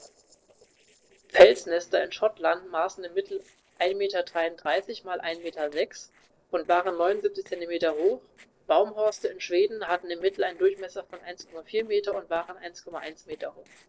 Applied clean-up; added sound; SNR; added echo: neural separator model SepFormer DNS4.